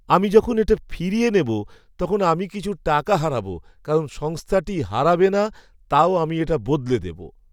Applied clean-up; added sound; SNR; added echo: none; none; none; none.